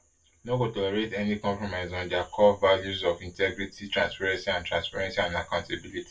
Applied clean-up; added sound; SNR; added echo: none; none; none; reverberation time 0.2 s.